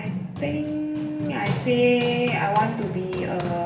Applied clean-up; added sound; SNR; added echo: none; Run; 6 dB; reverberation time 0.7 s.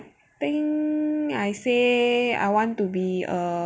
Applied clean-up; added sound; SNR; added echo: none; none; none; none.